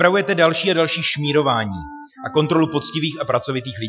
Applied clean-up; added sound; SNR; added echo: classical method Wiener filter.